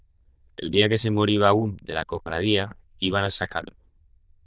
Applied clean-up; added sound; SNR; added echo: neural diffusion model UNIVERSE++.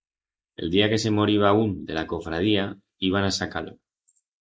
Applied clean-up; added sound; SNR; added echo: neural mask model Resemble Enhance denoiser.